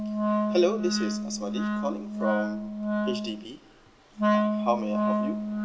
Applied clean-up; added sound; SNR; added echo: none; Wind instrument, woodwind instrument; -3 dB; none.